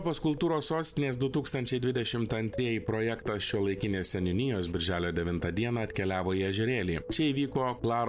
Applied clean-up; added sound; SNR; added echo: none; none; none; none.